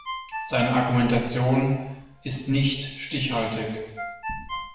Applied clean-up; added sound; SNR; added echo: none; Ringtone; 13 dB; reverberation time 1.0 s.